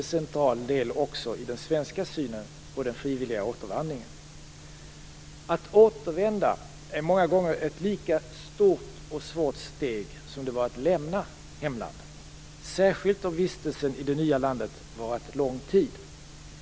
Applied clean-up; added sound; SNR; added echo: none; none; none; none.